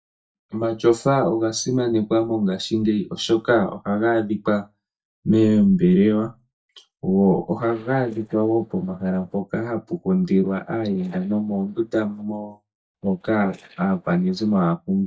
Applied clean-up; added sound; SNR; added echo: neural mask model DeepFilterNet 3.